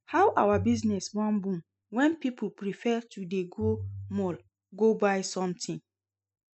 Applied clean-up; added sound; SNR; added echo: classical method spectral subtraction.